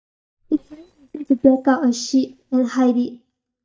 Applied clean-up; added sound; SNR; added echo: neural mask model DeepFilterNet 3.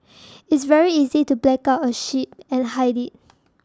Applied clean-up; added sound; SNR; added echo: none; none; none; none.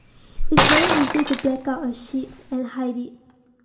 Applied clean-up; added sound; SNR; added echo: none; Shatter; -4 dB; reverberation time 1.2 s.